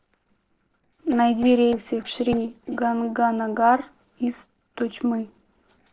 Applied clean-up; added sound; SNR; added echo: neural separator model SepFormer DNS4.